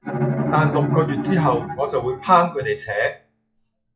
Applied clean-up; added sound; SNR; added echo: classical method log-MMSE.